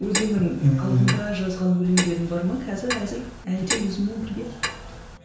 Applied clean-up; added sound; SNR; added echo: none; Clock; 8 dB; reverberation time 0.5 s.